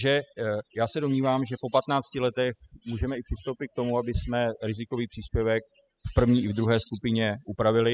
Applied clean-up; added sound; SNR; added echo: classical method spectral subtraction.